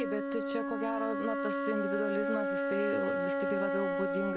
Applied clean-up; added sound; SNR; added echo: none; Wind instrument, woodwind instrument; -4 dB; none.